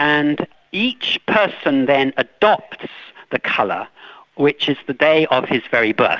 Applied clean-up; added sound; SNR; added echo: none; none; none; none.